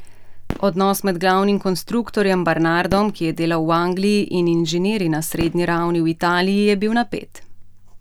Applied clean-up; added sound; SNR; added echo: none; Fireworks; 18 dB; none.